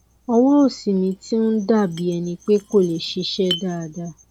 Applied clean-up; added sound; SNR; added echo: none; Chink, clink; 18 dB; none.